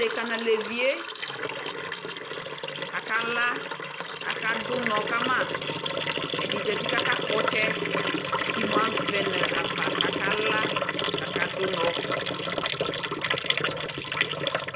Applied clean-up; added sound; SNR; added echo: none; Liquid; -2 dB; none.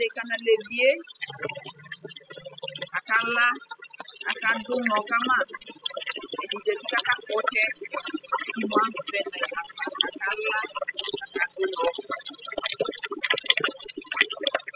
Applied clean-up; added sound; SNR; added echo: classical method spectral subtraction.